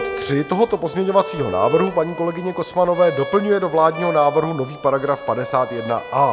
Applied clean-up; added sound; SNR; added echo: none; Bowed string instrument; 11 dB; none.